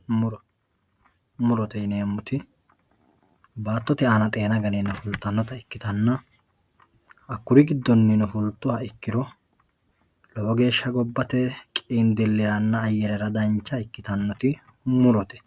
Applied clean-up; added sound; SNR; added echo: none; none; none; none.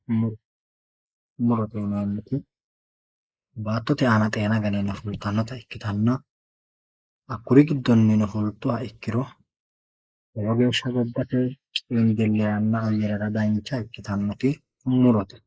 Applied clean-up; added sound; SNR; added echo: neural mask model Resemble Enhance denoiser.